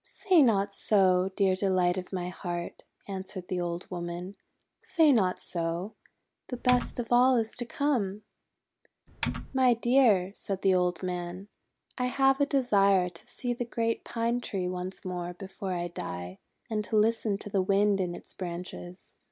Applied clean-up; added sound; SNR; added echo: none; Typing; 6 dB; none.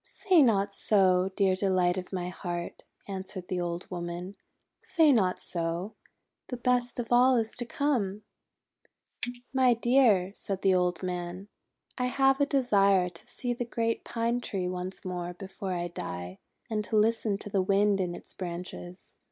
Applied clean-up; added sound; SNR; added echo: neural mask model Resemble Enhance denoiser.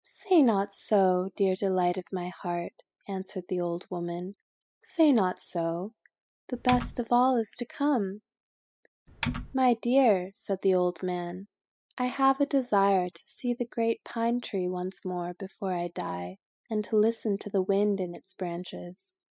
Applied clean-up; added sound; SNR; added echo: classical method spectral subtraction.